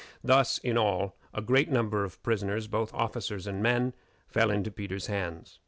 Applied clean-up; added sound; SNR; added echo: none; none; none; none.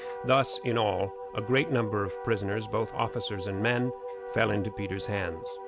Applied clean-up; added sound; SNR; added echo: none; Wind instrument, woodwind instrument; 9 dB; none.